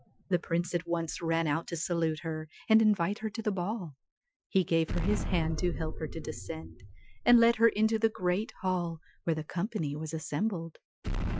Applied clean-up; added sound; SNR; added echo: classical method Wiener filter.